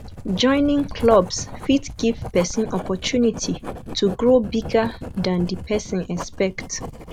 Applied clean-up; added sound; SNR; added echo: none; Writing; 12 dB; none.